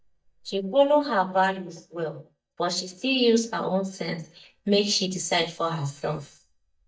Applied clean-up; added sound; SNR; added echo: neural mask model DeepFilterNet 3.